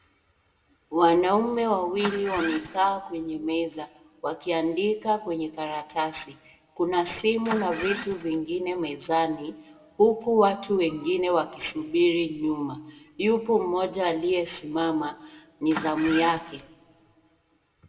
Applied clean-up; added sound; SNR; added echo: none; Engine starting; 11 dB; reverberation time 0.9 s.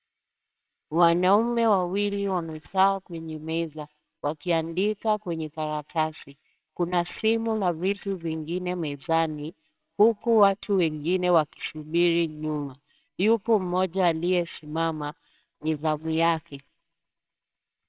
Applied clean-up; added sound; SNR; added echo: neural separator model SepFormer WHAMR!.